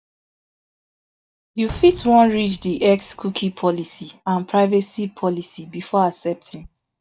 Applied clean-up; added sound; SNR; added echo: neural mask model DeepFilterNet 3.